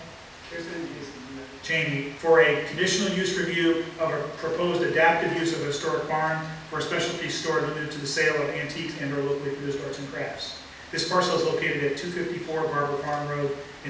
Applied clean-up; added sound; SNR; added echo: none; Rain; 19 dB; reverberation time 0.8 s.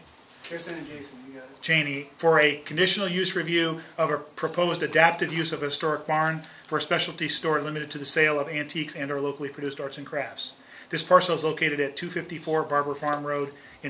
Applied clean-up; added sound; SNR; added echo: none; none; none; none.